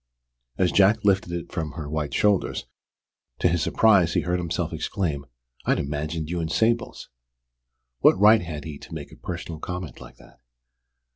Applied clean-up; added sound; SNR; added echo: none; none; none; none.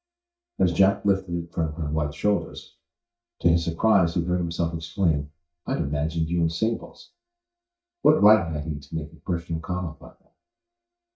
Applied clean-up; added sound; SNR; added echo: neural mask model DeepFilterNet 3.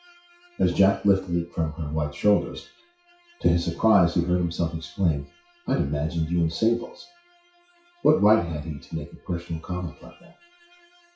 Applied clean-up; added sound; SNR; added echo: classical method WPE with log-MMSE.